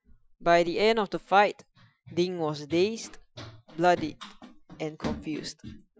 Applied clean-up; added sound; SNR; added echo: classical method Wiener filter.